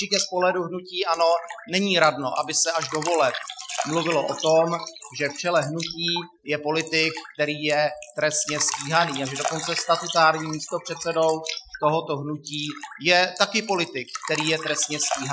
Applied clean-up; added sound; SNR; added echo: classical method Wiener filter.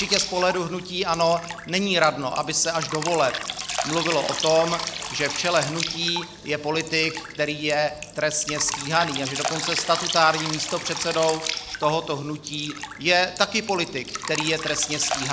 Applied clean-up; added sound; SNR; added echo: none; Drip; 7 dB; none.